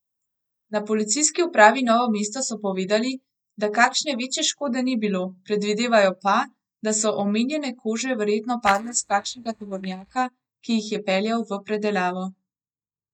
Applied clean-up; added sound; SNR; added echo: neural mask model DeepFilterNet 3.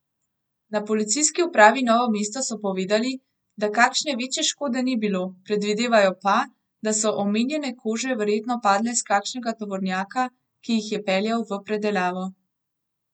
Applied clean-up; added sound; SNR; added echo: none; none; none; none.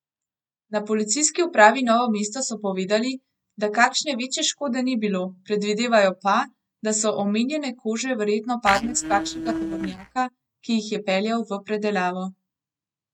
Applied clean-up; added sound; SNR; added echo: neural mask model RNNoise.